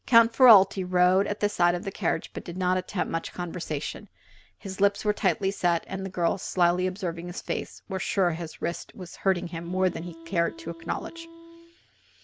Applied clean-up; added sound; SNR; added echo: none; Wind instrument, woodwind instrument; 18 dB; none.